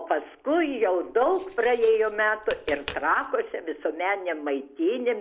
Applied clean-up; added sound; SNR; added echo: none; Tap; 17 dB; none.